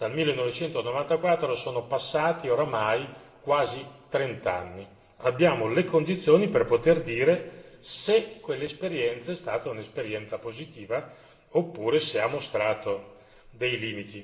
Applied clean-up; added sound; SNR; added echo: none; none; none; reverberation time 1.0 s.